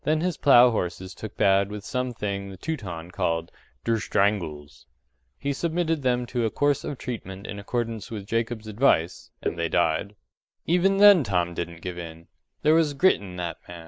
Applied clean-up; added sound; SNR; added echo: neural mask model Resemble Enhance denoiser.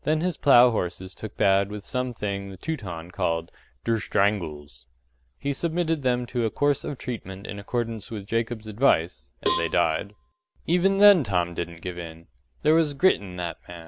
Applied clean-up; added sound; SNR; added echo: none; Cowbell; 8 dB; none.